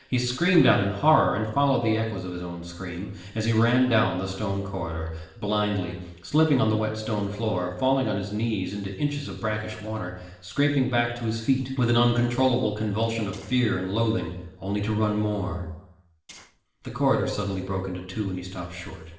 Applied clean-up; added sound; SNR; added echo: neural separator model SepFormer DNS4.